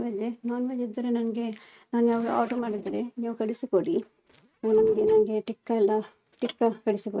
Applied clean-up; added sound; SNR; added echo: neural mask model RNNoise.